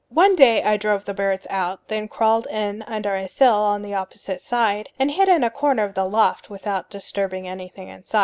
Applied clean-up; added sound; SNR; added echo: none; none; none; none.